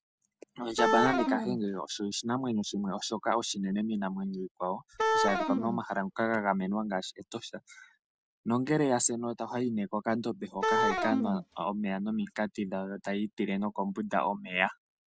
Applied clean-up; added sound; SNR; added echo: none; Wind instrument, woodwind instrument; -2 dB; none.